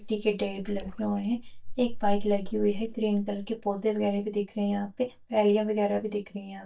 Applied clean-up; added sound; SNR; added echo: neural mask model DeepFilterNet 3.